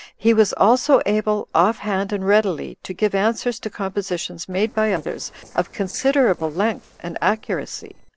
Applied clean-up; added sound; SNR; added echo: neural separator model SepFormer DNS4.